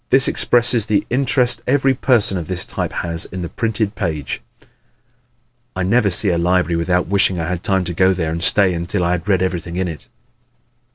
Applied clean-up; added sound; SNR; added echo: none; none; none; none.